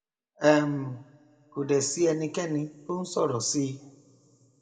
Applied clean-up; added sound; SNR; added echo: none; none; none; reverberation time 0.7 s.